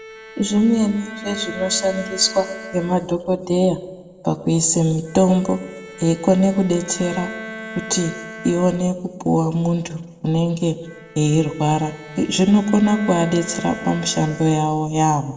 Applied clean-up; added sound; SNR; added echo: none; Bowed string instrument; 16 dB; reverberation time 1.2 s.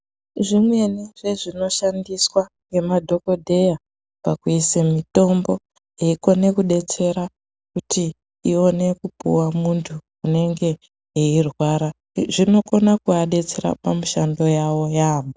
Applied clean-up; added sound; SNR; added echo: none; none; none; none.